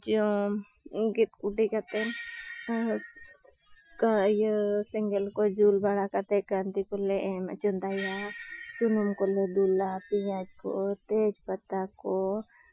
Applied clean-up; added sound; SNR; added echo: classical method Wiener filter.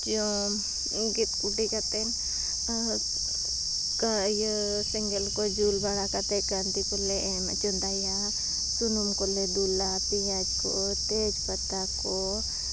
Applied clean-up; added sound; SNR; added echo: none; none; none; none.